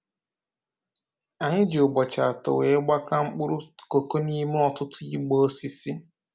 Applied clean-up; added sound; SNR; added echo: none; none; none; none.